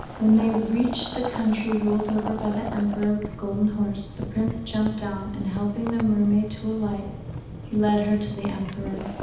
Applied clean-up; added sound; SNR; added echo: none; Boiling; 10 dB; reverberation time 0.8 s.